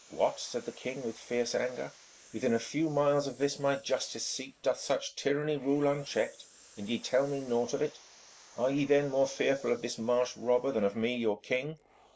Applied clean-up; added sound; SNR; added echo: neural mask model Resemble Enhance denoiser.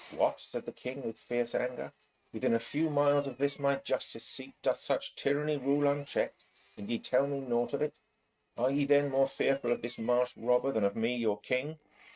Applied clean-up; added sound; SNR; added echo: neural mask model RNNoise.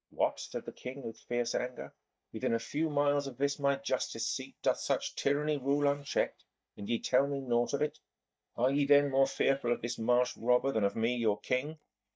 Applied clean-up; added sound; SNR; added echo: neural mask model DeepFilterNet 3.